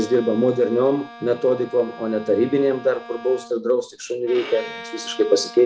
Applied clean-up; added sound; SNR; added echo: none; Bowed string instrument; 17 dB; none.